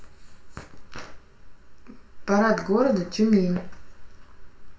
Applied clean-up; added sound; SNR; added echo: none; none; none; reverberation time 0.4 s.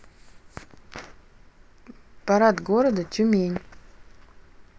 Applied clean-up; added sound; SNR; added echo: none; none; none; none.